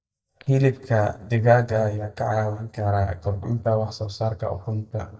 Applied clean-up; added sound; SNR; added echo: neural mask model DeepFilterNet 3.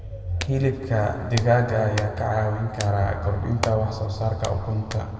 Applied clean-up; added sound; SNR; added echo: none; Hands; 14 dB; reverberation time 2.2 s.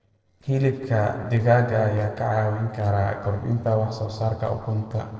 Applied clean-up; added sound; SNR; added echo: neural separator model SepFormer DNS4.